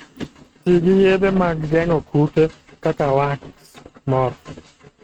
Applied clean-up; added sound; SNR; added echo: neural mask model RNNoise.